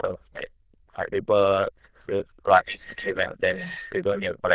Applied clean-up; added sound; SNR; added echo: neural diffusion model UNIVERSE++.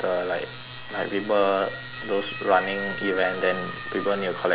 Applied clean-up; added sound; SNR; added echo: none; Motor vehicle (road) / Siren; 11 dB; none.